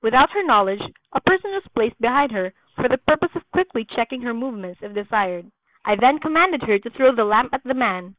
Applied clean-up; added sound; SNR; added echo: neural mask model Resemble Enhance denoiser.